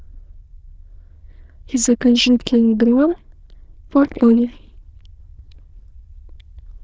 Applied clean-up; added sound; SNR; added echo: neural diffusion model UNIVERSE++.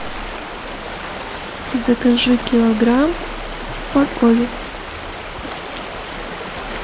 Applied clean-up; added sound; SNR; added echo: none; Stream; 9 dB; none.